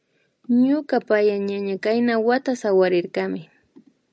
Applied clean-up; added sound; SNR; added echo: none; none; none; none.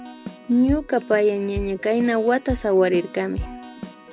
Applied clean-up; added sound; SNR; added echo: none; Keyboard (musical); 12 dB; none.